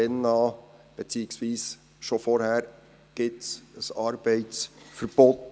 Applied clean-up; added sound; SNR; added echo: none; none; none; none.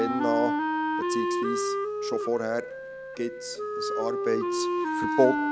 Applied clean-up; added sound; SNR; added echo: none; Wind instrument, woodwind instrument; -1 dB; none.